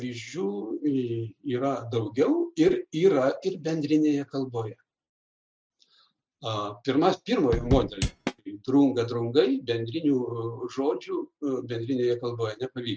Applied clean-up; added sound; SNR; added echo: neural mask model RNNoise.